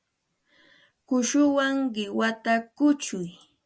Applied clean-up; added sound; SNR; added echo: none; none; none; none.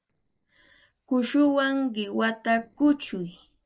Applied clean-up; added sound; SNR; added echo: neural separator model SepFormer DNS4.